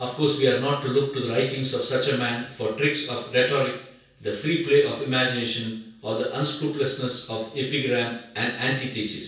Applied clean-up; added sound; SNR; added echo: none; none; none; reverberation time 0.6 s.